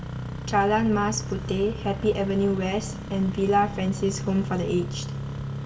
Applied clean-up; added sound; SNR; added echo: none; Engine starting; 7 dB; reverberation time 0.7 s.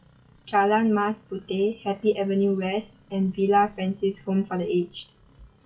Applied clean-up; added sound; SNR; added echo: classical method WPE with log-MMSE.